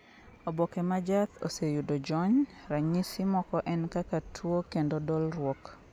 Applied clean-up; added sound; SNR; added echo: none; none; none; none.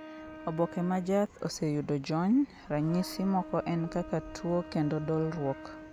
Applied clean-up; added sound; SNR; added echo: none; Wind instrument, woodwind instrument; 16 dB; none.